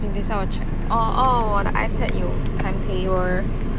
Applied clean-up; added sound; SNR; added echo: none; Wind; 13 dB; none.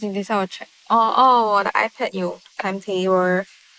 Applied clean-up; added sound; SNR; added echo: neural mask model Resemble Enhance denoiser.